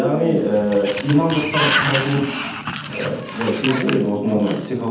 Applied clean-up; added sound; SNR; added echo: none; Sliding door; 6 dB; reverberation time 0.8 s.